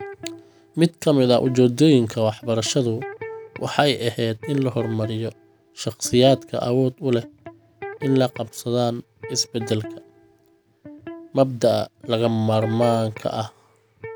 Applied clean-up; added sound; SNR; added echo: none; Electric guitar; 17 dB; none.